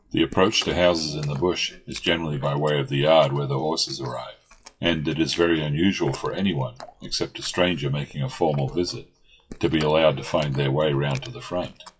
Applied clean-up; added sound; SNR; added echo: classical method WPE with log-MMSE.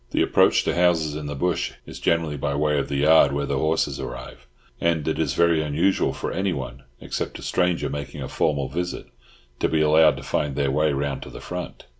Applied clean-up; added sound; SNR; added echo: none; none; none; none.